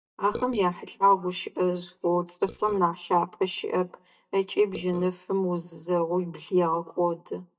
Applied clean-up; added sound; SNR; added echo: neural mask model DeepFilterNet 3.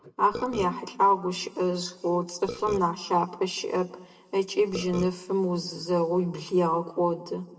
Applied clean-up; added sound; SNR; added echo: none; Burping, eructation; 9 dB; reverberation time 1.5 s.